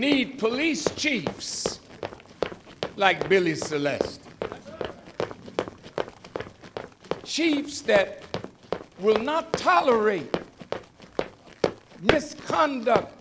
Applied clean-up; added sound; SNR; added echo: none; Run; 6 dB; none.